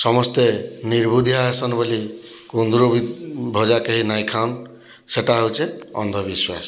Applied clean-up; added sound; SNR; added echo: none; none; none; none.